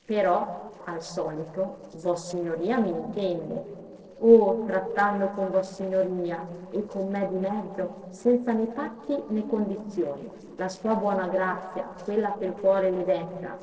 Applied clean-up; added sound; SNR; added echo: neural separator model SepFormer DNS4.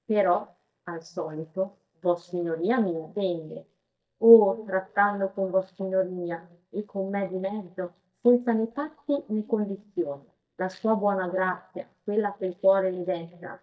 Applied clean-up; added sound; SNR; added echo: neural mask model DeepFilterNet 3.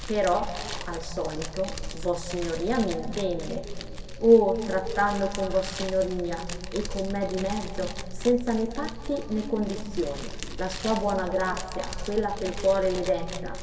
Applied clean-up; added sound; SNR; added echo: none; Fire; 7 dB; reverberation time 2.5 s.